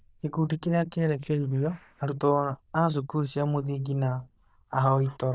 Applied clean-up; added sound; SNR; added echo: neural diffusion model UNIVERSE++.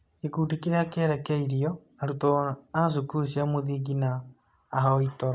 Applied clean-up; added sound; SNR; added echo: none; none; none; none.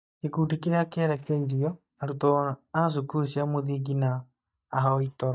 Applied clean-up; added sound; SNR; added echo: neural mask model DeepFilterNet 3.